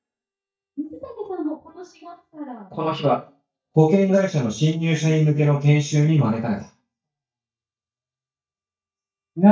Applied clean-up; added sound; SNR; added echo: neural mask model DeepFilterNet 3.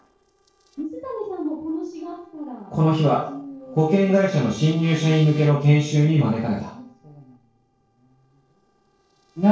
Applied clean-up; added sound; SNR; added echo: neural separator model SepFormer DNS4.